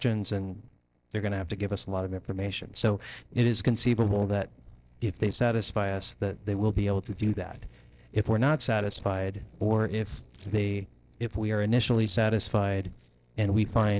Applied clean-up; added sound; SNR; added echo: neural separator model SepFormer DNS4.